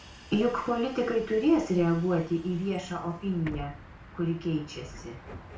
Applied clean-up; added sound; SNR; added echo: none; Bus; 17 dB; reverberation time 0.3 s.